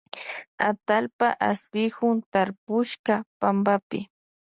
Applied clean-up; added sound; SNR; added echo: none; none; none; none.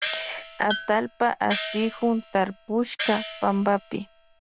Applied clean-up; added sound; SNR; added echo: none; Tools + Gong; 8 dB; none.